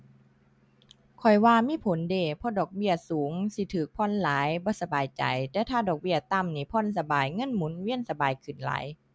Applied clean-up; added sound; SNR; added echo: none; none; none; none.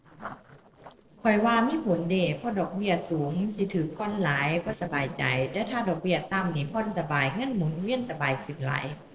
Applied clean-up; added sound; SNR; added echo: neural separator model SepFormer DNS4.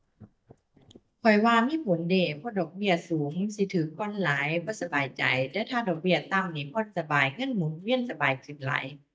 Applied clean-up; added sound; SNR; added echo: neural mask model DeepFilterNet 3.